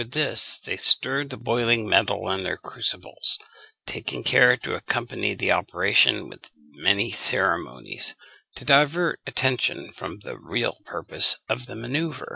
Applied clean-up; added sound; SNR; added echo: none; none; none; none.